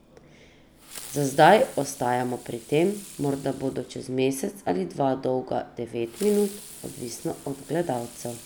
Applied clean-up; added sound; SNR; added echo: none; Fireworks; 19 dB; none.